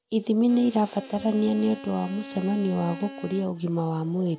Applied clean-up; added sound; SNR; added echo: none; Bowed string instrument; 16 dB; none.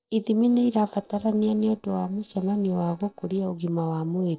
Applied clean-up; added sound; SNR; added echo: neural separator model SepFormer DNS4.